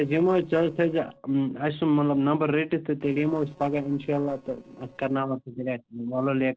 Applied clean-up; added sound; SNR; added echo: neural separator model SepFormer DNS4.